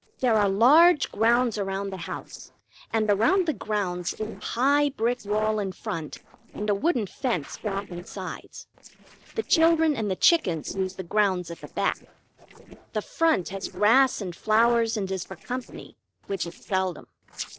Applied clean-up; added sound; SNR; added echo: neural separator model SepFormer DNS4.